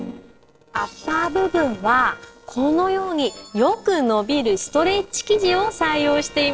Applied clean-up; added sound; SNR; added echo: neural separator model SepFormer DNS4.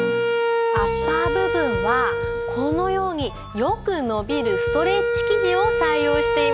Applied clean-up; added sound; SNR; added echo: none; Wind instrument, woodwind instrument; -1 dB; none.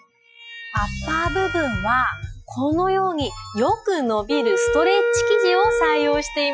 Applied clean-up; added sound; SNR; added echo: classical method Wiener filter.